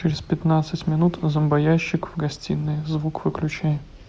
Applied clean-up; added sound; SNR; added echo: none; none; none; none.